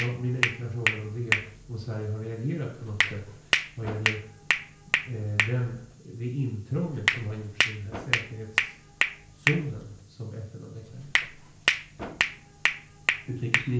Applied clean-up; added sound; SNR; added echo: none; Hands; -3 dB; reverberation time 0.5 s.